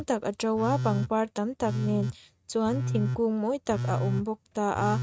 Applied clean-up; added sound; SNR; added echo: neural mask model RNNoise.